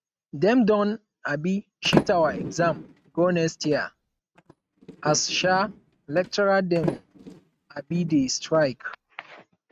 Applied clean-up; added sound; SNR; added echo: neural mask model RNNoise.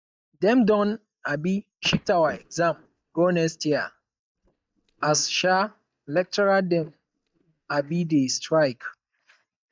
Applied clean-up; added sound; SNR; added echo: neural mask model DeepFilterNet 3.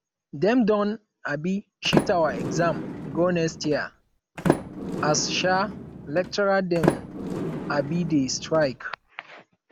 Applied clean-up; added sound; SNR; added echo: none; Sliding door; 4 dB; none.